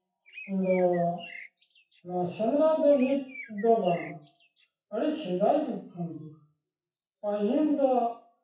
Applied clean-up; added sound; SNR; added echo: classical method WPE with log-MMSE.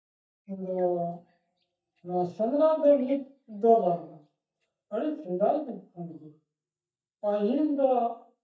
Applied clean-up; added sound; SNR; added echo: neural mask model DeepFilterNet 3.